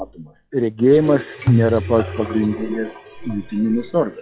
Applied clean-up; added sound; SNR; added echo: classical method log-MMSE.